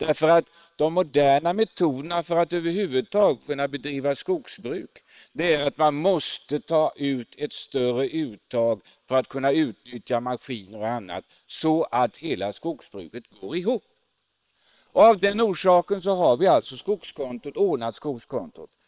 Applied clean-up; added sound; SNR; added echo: neural separator model SepFormer WHAM!.